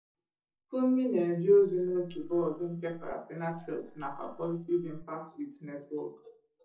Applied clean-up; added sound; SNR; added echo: neural separator model SepFormer DNS4.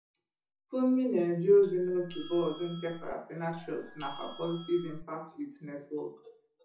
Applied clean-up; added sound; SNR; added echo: none; Doorbell; 15 dB; reverberation time 0.5 s.